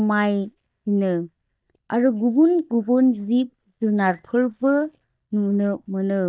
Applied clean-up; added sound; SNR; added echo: neural mask model DeepFilterNet 3.